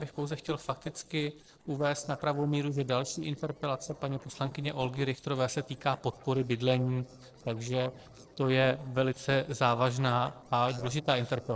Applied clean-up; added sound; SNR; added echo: neural separator model SepFormer DNS4.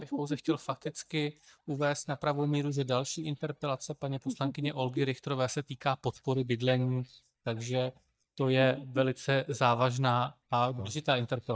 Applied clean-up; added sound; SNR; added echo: neural mask model DeepFilterNet 3.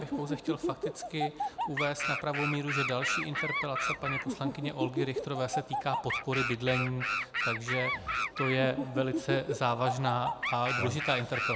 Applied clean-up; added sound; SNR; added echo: none; Animal; 1 dB; none.